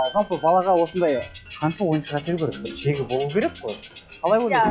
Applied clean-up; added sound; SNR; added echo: classical method log-MMSE.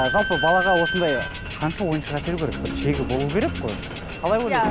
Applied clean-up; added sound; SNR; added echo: none; Squeak / Slam; 4 dB; none.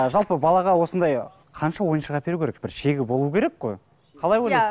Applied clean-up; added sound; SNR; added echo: none; none; none; none.